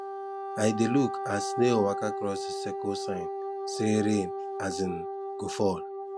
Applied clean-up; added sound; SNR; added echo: none; Wind instrument, woodwind instrument; 4 dB; none.